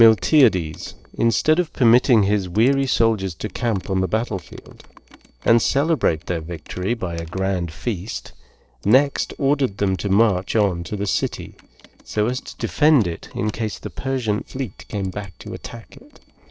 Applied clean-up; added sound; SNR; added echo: neural separator model SepFormer DNS4.